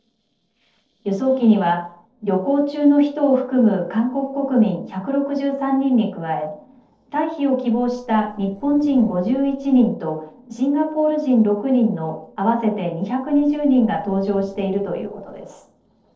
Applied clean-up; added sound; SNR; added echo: neural separator model SepFormer DNS4.